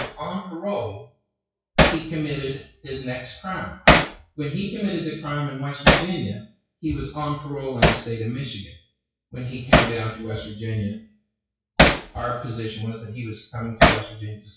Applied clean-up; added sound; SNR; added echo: classical method WPE with log-MMSE.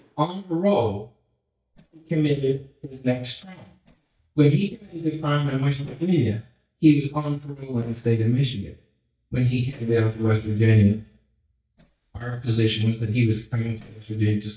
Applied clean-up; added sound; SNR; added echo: neural mask model DeepFilterNet 3.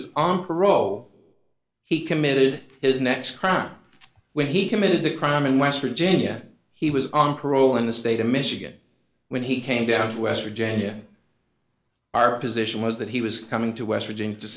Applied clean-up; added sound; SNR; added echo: none; none; none; none.